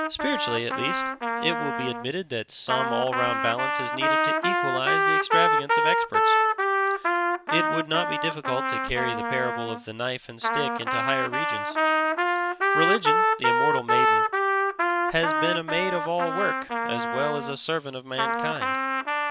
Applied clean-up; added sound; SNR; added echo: none; Trumpet; -5 dB; none.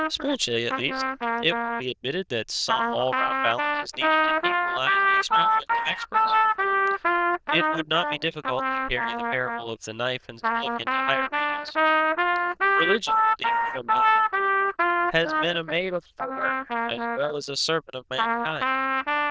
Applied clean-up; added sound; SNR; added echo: neural diffusion model UNIVERSE++.